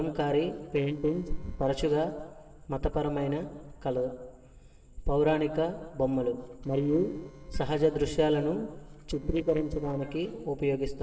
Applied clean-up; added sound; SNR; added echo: neural separator model SepFormer DNS4.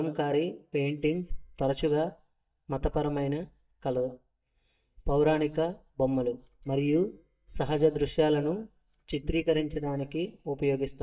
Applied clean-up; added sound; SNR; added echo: neural mask model DeepFilterNet 3.